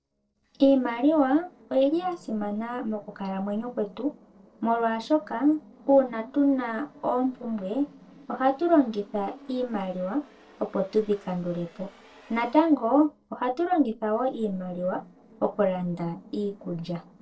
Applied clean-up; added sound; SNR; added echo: neural separator model SepFormer DNS4.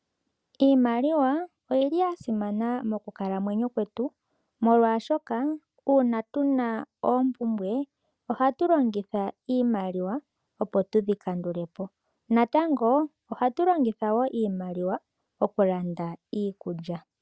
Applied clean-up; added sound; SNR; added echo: none; none; none; none.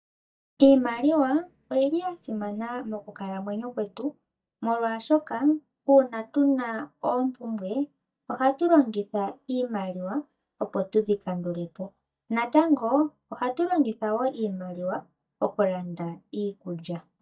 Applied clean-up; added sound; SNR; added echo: neural mask model DeepFilterNet 3.